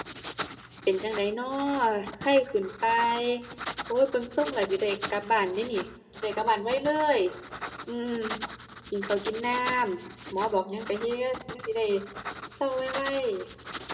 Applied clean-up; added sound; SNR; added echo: none; Writing; 12 dB; reverberation time 1.0 s.